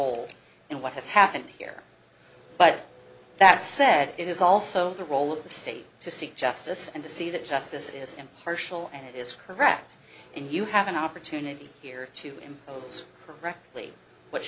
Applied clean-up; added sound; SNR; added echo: none; none; none; none.